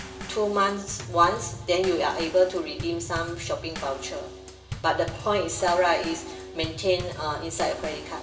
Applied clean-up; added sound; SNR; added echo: none; Bass drum / Snare drum / Drum kit; 11 dB; reverberation time 0.7 s.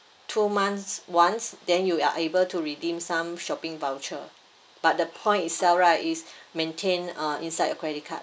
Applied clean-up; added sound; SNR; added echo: none; none; none; none.